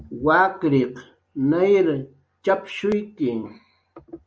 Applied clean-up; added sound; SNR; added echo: none; none; none; none.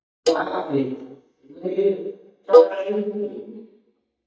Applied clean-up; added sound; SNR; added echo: neural mask model DeepFilterNet 3.